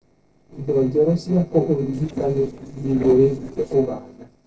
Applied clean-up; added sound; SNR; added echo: neural separator model SepFormer DNS4.